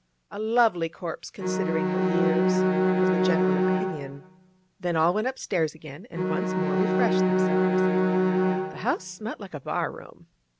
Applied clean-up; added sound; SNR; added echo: none; Bowed string instrument; -4 dB; none.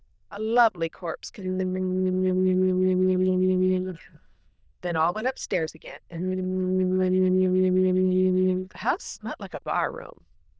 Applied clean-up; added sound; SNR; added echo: neural diffusion model UNIVERSE++.